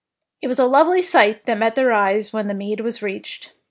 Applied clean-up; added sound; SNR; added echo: none; none; none; none.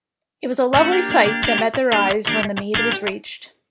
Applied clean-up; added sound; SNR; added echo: none; Electric guitar; 3 dB; none.